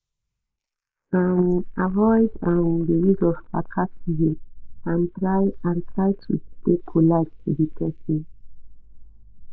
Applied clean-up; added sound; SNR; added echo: neural mask model Resemble Enhance denoiser.